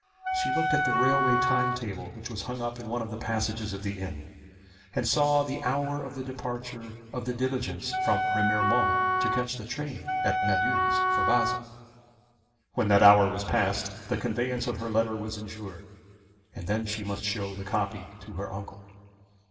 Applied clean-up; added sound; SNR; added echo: none; Wind instrument, woodwind instrument; -3 dB; reverberation time 1.9 s.